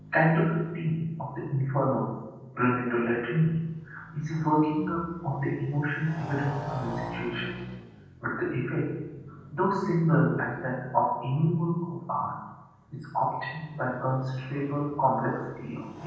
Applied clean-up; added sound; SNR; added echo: none; Motorcycle; 16 dB; reverberation time 1.2 s.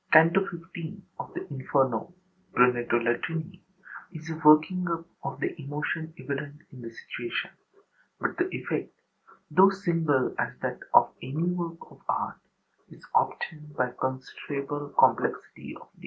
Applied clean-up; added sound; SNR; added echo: none; none; none; none.